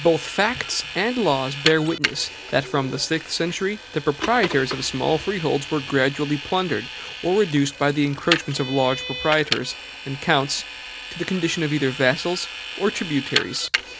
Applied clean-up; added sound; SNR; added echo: none; Vehicle; 8 dB; none.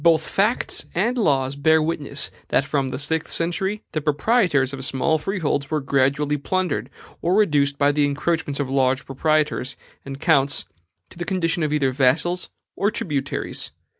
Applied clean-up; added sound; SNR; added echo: none; none; none; none.